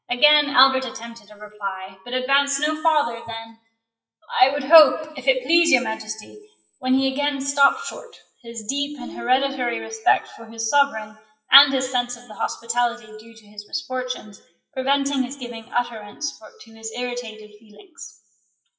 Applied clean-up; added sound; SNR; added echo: classical method WPE with log-MMSE.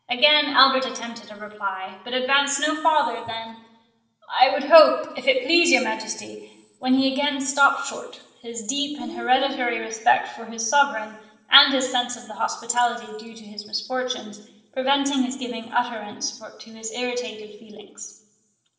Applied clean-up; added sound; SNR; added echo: neural separator model SepFormer DNS4.